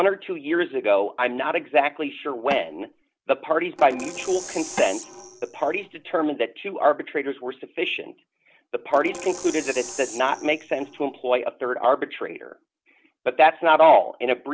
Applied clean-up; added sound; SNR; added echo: none; Percussion + Tap / Wood; 14 dB; none.